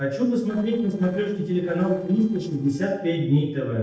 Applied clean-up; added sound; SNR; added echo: neural separator model SepFormer DNS4.